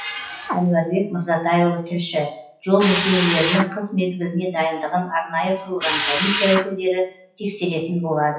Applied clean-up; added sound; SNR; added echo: classical method WPE with log-MMSE.